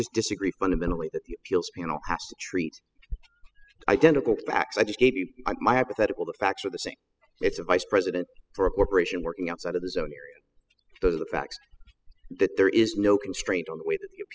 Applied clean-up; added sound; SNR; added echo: classical method spectral subtraction.